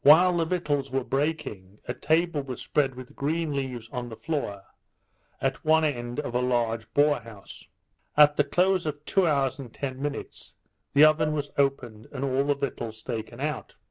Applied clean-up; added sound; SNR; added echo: none; Dishes, pots, and pans; 11 dB; none.